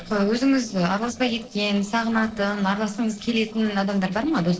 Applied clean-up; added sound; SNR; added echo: neural separator model SepFormer DNS4.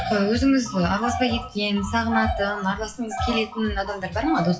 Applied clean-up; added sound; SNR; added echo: classical method WPE with log-MMSE.